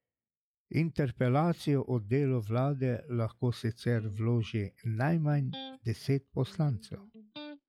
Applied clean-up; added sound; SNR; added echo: classical method log-MMSE.